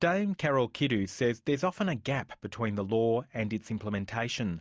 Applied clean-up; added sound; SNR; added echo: none; none; none; none.